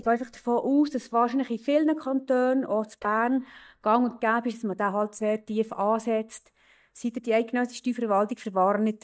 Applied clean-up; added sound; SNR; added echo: neural mask model DeepFilterNet 3.